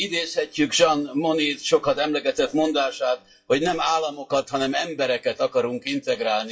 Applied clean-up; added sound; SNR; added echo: classical method WPE with log-MMSE.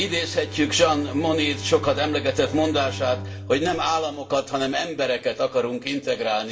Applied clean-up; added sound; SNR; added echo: none; Bowed string instrument; 13 dB; reverberation time 0.8 s.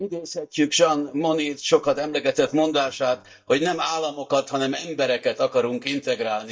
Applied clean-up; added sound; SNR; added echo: neural mask model DeepFilterNet 3.